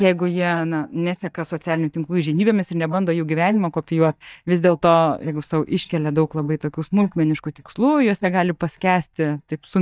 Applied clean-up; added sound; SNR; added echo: neural mask model DeepFilterNet 3.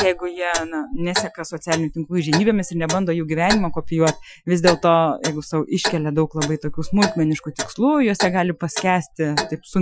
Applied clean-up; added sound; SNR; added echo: classical method Wiener filter.